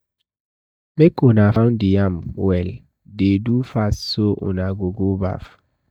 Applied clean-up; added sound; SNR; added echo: neural mask model DeepFilterNet 3.